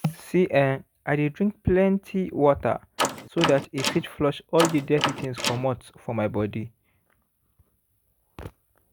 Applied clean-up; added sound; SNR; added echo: none; Door; 4 dB; none.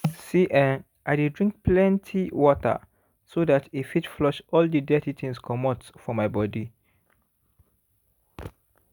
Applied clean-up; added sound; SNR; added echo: none; none; none; none.